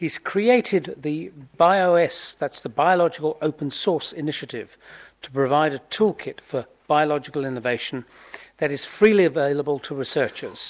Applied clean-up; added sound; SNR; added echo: none; none; none; none.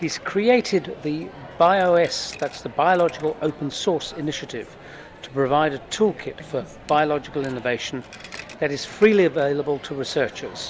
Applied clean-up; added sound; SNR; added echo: none; Coin (dropping); 18 dB; none.